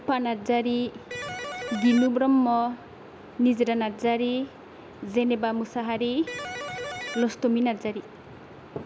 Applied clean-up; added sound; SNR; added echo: none; Electric guitar; 8 dB; none.